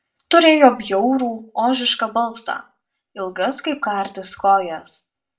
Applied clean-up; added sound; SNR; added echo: none; none; none; reverberation time 0.3 s.